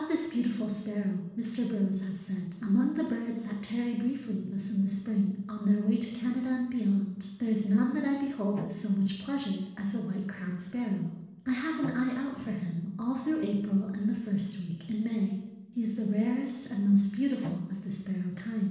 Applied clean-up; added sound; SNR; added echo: neural separator model SepFormer DNS4.